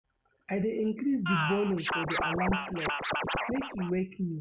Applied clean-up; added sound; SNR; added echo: none; Scratching (performance technique); 1 dB; none.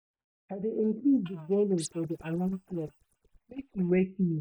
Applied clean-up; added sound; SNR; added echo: neural mask model DeepFilterNet 3.